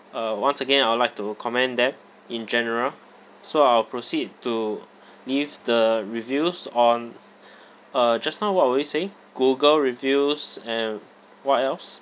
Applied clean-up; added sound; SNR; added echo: none; none; none; none.